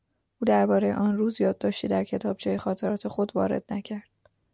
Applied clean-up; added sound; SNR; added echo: none; none; none; none.